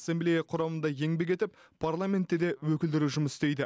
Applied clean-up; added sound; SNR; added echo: none; none; none; none.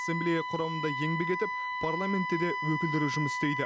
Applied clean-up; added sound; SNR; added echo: none; Wind instrument, woodwind instrument; 2 dB; none.